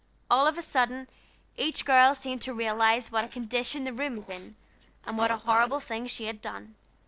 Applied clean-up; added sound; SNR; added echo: neural separator model SepFormer DNS4.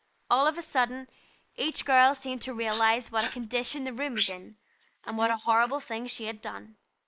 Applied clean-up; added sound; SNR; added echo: neural mask model Resemble Enhance denoiser.